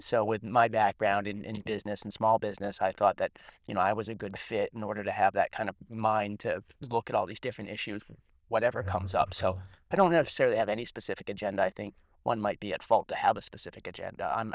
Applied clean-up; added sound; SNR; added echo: neural diffusion model UNIVERSE++.